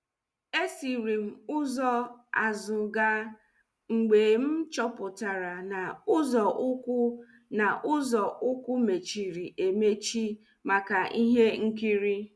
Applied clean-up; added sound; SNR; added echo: none; none; none; none.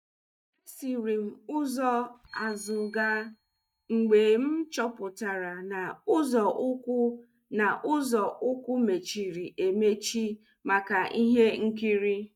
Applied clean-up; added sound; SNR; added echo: neural mask model DeepFilterNet 3.